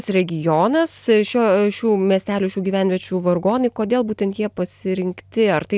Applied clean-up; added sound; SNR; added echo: none; none; none; none.